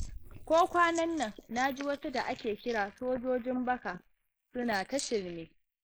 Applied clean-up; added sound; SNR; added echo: neural mask model Resemble Enhance denoiser.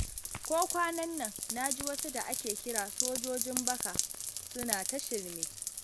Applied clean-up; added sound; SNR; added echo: none; Rain; -4 dB; none.